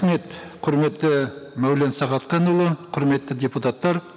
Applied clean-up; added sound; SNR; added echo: none; none; none; none.